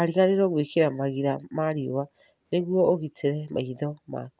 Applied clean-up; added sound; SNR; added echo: none; none; none; none.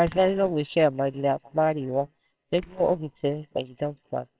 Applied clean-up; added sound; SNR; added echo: neural separator model SepFormer WHAMR!.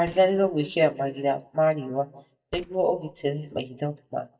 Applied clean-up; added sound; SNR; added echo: neural mask model DeepFilterNet 3.